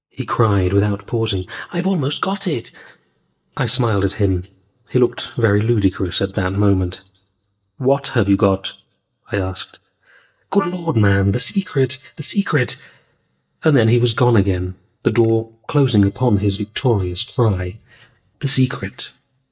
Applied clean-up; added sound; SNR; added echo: neural mask model DeepFilterNet 3.